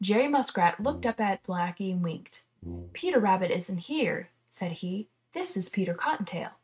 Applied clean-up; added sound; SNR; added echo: neural mask model RNNoise.